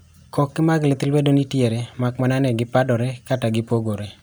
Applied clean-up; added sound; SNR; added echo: none; none; none; none.